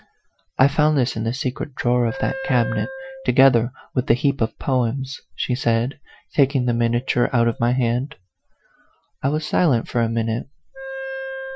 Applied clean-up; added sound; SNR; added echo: classical method Wiener filter.